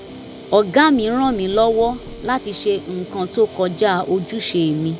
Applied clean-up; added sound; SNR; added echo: none; Guitar + Knock; 16 dB; none.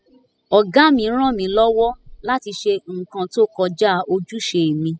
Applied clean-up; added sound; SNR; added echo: classical method spectral subtraction.